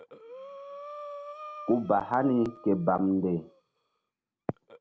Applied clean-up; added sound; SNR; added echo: none; Breathing; 16 dB; none.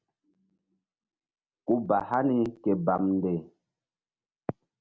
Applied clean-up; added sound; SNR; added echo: none; none; none; none.